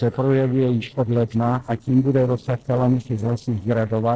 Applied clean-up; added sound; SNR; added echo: neural separator model SepFormer DNS4.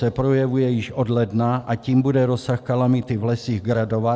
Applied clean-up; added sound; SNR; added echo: none; none; none; none.